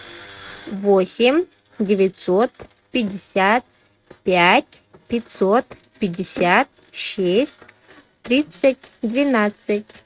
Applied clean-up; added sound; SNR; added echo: neural mask model RNNoise.